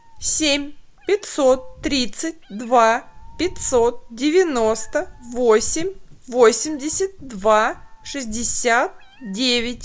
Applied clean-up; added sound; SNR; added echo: none; Meow; 14 dB; none.